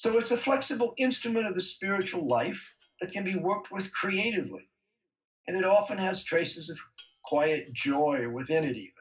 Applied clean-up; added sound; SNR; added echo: none; Dishes, pots, and pans; 17 dB; reverberation time 0.4 s.